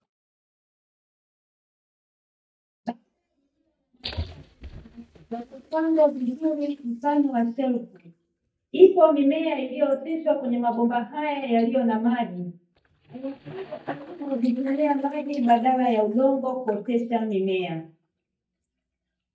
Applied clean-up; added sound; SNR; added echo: neural mask model DeepFilterNet 3.